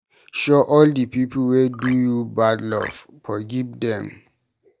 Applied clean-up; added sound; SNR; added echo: neural mask model DeepFilterNet 3.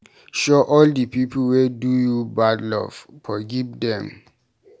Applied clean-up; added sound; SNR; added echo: none; none; none; none.